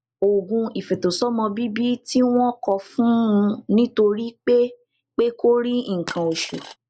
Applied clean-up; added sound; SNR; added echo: neural mask model Resemble Enhance denoiser.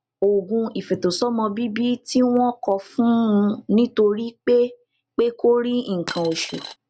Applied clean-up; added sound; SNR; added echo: none; Coin (dropping); 14 dB; none.